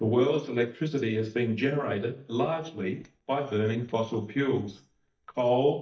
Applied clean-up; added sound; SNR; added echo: neural mask model DeepFilterNet 3.